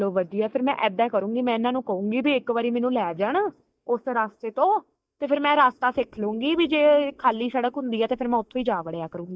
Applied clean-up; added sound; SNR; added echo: neural mask model DeepFilterNet 3.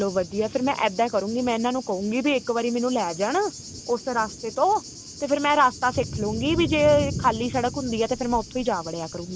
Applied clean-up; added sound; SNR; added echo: none; Thunder / Cricket; 12 dB; none.